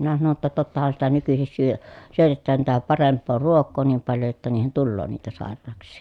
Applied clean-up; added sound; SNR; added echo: none; none; none; none.